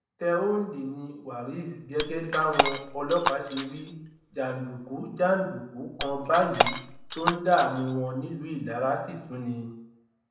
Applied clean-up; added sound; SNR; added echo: none; Shatter; 4 dB; reverberation time 0.7 s.